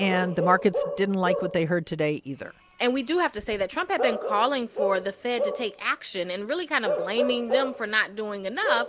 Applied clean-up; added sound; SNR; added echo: none; Bark / Livestock, farm animals, working animals; 5 dB; none.